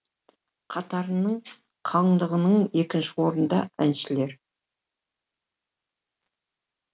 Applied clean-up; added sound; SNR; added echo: none; none; none; none.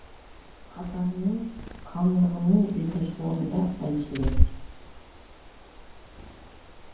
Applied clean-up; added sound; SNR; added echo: none; Bird; 3 dB; reverberation time 0.9 s.